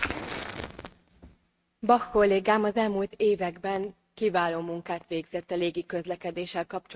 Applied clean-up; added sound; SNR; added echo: neural mask model RNNoise.